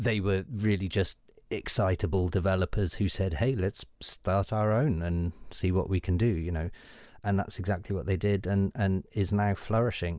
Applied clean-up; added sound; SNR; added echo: none; none; none; none.